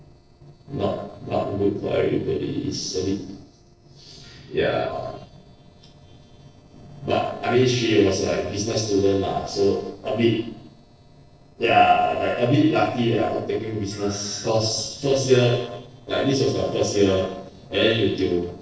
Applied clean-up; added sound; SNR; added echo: neural separator model SepFormer DNS4.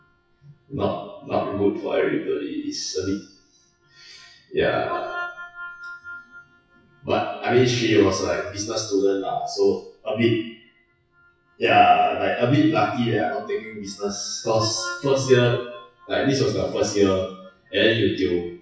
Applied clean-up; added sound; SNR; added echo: classical method WPE with log-MMSE.